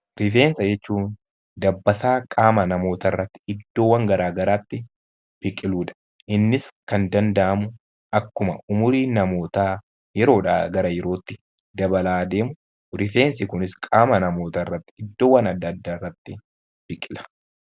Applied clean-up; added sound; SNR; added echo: none; none; none; none.